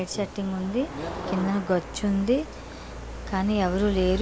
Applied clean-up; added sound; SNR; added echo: none; Motor vehicle (road); 16 dB; none.